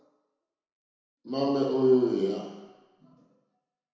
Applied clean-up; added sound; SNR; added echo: none; none; none; reverberation time 1.0 s.